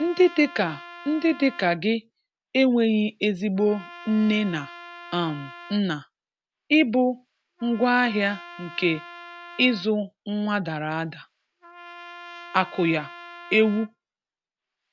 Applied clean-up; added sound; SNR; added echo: none; Trumpet; 19 dB; none.